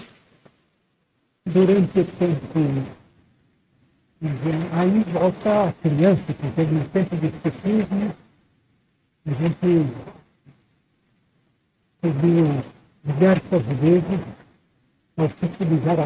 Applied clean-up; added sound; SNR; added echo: neural mask model RNNoise.